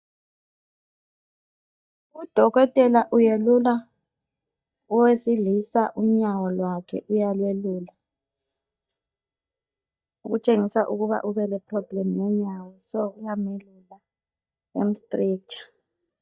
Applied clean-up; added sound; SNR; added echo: neural mask model DeepFilterNet 3.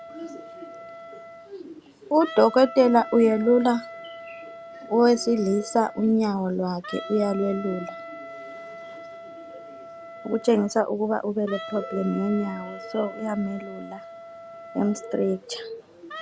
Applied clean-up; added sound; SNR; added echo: none; Wind instrument, woodwind instrument; 15 dB; none.